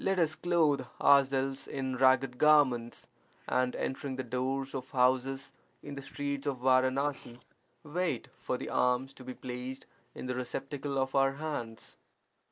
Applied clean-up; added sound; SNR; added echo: neural mask model Resemble Enhance denoiser.